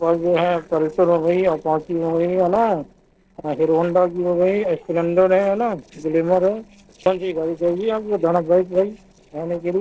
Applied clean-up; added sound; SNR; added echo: neural separator model SepFormer DNS4.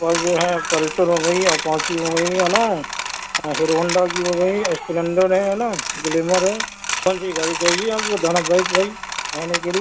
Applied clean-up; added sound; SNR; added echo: none; Coin (dropping); 6 dB; none.